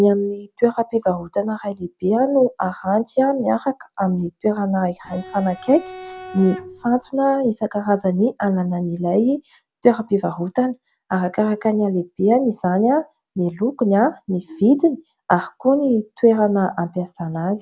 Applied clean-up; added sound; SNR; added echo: none; Bowed string instrument; 16 dB; none.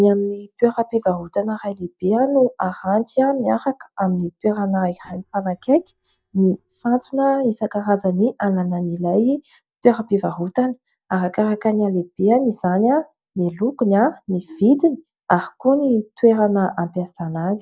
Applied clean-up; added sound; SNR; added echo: neural mask model DeepFilterNet 3.